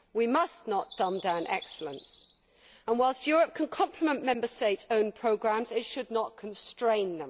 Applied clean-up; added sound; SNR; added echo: none; Bird vocalization, bird call, bird song; 14 dB; none.